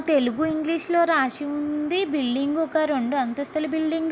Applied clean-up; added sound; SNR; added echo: none; none; none; none.